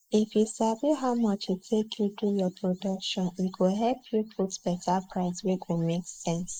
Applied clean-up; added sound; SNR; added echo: neural mask model Resemble Enhance denoiser.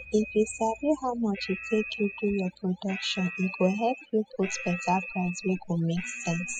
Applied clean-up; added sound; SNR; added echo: classical method spectral subtraction.